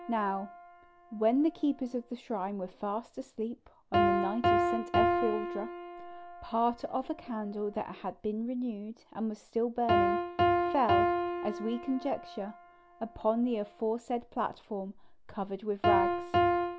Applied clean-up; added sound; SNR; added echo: none; Piano; -1 dB; none.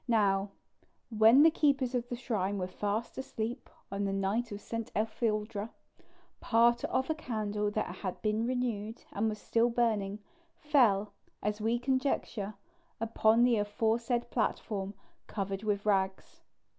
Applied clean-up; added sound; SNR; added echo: none; none; none; none.